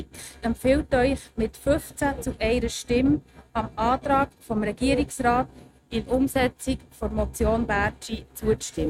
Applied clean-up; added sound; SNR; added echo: neural mask model RNNoise.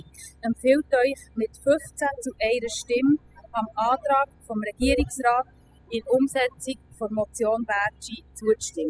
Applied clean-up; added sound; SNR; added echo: classical method spectral subtraction.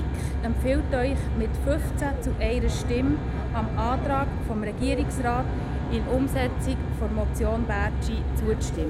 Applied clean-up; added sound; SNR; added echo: none; Aircraft; -3 dB; none.